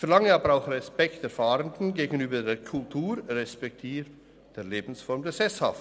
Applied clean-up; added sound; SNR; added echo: none; none; none; none.